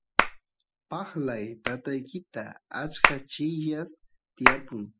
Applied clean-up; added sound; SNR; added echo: classical method spectral subtraction.